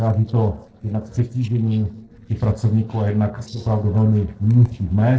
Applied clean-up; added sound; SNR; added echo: neural separator model SepFormer DNS4.